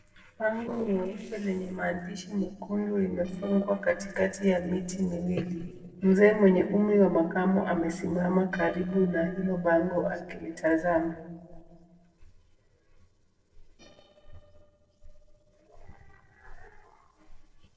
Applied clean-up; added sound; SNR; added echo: neural separator model SepFormer DNS4.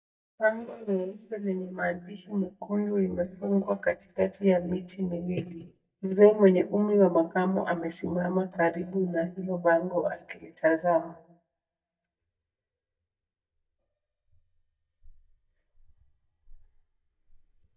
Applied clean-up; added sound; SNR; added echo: neural mask model DeepFilterNet 3.